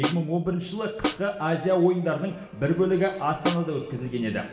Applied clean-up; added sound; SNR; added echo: none; Snare drum; 7 dB; reverberation time 1.0 s.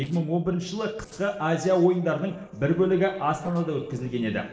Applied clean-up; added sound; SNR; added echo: neural separator model SepFormer DNS4.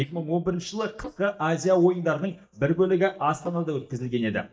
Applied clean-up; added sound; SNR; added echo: neural mask model DeepFilterNet 3.